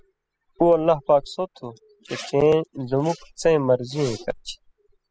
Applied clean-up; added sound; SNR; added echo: classical method spectral subtraction.